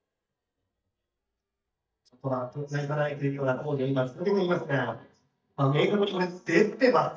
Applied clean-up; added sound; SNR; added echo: neural mask model DeepFilterNet 3.